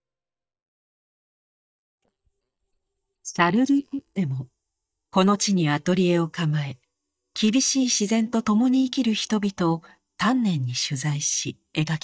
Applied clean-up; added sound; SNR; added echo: neural mask model DeepFilterNet 3.